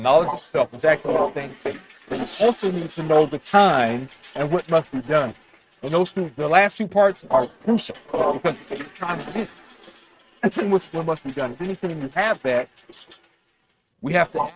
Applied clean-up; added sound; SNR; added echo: neural mask model RNNoise.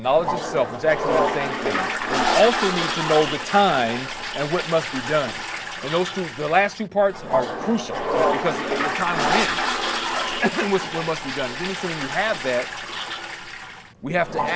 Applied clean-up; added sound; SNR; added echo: none; Toilet flush; 2 dB; none.